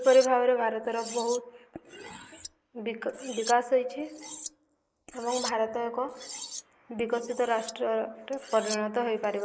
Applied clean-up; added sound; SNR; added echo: neural mask model Resemble Enhance denoiser.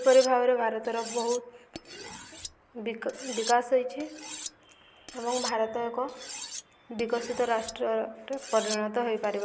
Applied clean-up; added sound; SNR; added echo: none; Cutlery, silverware; 13 dB; none.